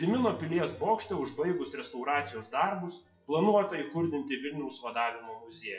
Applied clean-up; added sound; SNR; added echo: classical method WPE with log-MMSE.